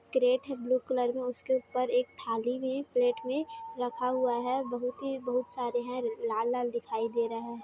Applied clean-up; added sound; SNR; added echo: none; none; none; none.